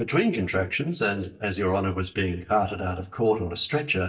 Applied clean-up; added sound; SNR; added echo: neural mask model DeepFilterNet 3.